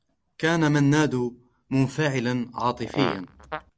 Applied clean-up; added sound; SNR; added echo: none; Fart; 9 dB; none.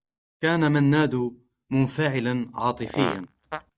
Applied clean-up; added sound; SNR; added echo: neural mask model DeepFilterNet 3.